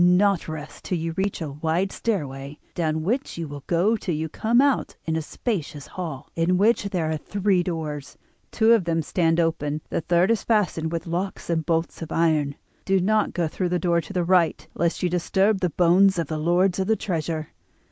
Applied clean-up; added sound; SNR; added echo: none; none; none; none.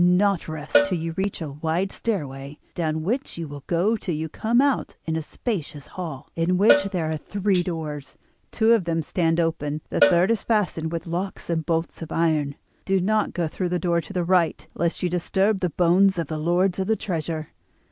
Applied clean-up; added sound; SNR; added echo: none; Cowbell + Tambourine; 6 dB; none.